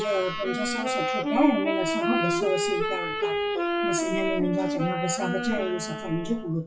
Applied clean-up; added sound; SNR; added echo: classical method WPE with log-MMSE.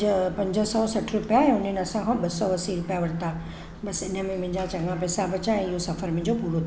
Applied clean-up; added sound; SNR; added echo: none; none; none; none.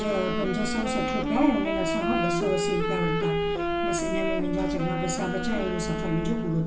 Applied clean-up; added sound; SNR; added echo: none; Wind instrument, woodwind instrument; 1 dB; reverberation time 0.2 s.